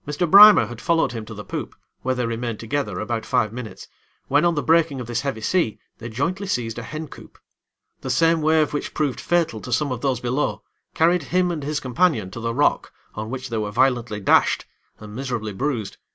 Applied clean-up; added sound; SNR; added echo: none; none; none; none.